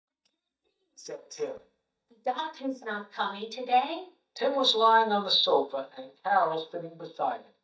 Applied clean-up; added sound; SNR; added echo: neural mask model DeepFilterNet 3.